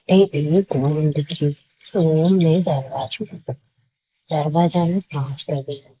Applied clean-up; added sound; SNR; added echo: neural mask model Resemble Enhance denoiser.